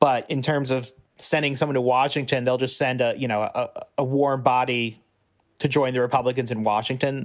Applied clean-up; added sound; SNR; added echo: none; none; none; none.